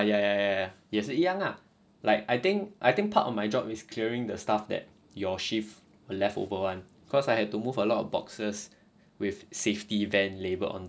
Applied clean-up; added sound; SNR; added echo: none; none; none; none.